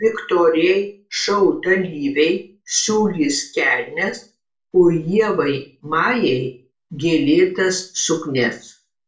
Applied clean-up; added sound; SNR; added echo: none; none; none; reverberation time 0.3 s.